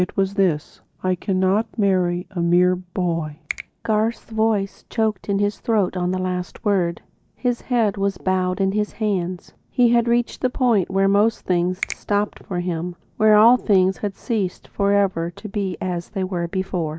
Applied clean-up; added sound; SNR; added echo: neural mask model DeepFilterNet 3.